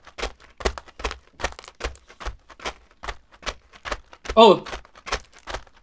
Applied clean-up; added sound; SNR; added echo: none; Run; 8 dB; none.